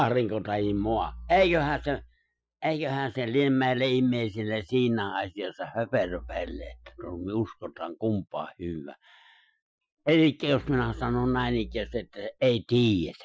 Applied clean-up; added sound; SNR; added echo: classical method Wiener filter.